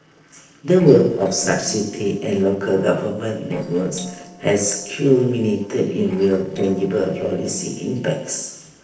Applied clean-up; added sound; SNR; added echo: neural separator model SepFormer DNS4.